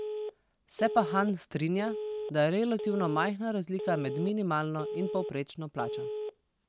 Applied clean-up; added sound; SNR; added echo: none; Telephone; 7 dB; none.